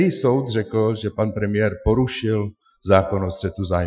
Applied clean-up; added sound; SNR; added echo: classical method Wiener filter.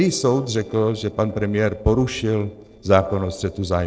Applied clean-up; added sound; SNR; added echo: neural separator model SepFormer DNS4.